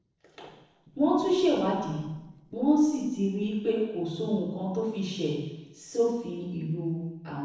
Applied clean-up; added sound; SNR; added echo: neural separator model SepFormer DNS4.